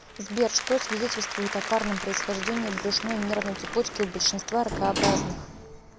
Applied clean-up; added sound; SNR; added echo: none; Applause + Sliding door; 4 dB; none.